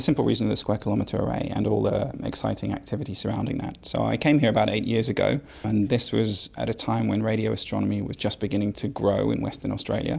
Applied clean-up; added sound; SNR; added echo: none; none; none; none.